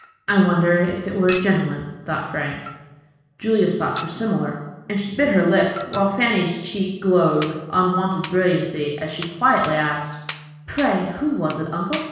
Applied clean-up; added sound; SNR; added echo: none; Chink, clink; 13 dB; reverberation time 1.1 s.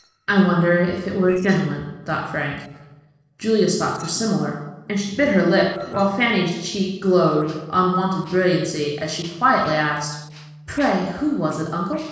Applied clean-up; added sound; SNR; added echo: neural separator model SepFormer DNS4.